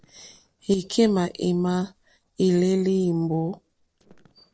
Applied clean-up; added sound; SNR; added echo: neural separator model SepFormer DNS4.